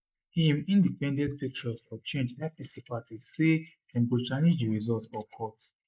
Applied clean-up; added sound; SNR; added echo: neural mask model Resemble Enhance denoiser.